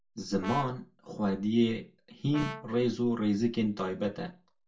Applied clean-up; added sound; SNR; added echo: none; Brass instrument; 14 dB; reverberation time 0.2 s.